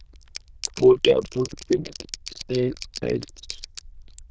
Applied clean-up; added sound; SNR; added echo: neural diffusion model UNIVERSE++.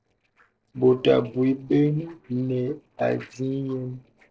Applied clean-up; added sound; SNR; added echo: neural separator model SepFormer DNS4.